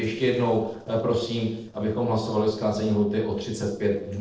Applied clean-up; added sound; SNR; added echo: neural separator model SepFormer DNS4.